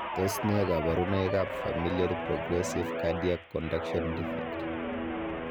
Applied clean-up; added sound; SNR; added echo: none; Guitar; 3 dB; none.